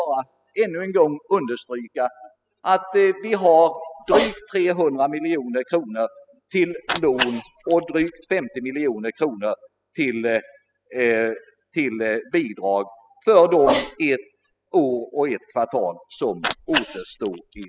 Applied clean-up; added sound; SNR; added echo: classical method spectral subtraction.